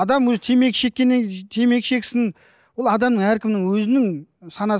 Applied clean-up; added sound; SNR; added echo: none; none; none; none.